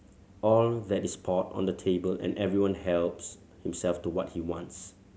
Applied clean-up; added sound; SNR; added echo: none; none; none; none.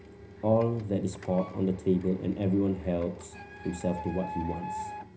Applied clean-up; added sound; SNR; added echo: none; Printer; 13 dB; reverberation time 0.4 s.